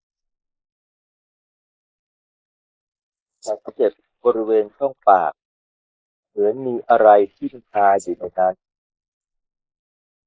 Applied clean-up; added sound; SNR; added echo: neural mask model Resemble Enhance denoiser.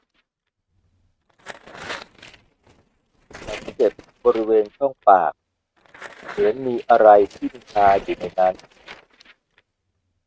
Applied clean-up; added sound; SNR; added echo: neural mask model RNNoise.